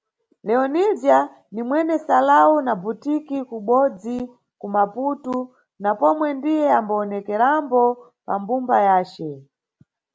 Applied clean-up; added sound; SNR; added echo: none; none; none; none.